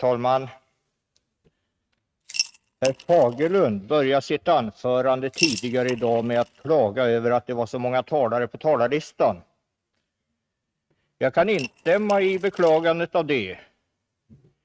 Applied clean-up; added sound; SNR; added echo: neural mask model RNNoise.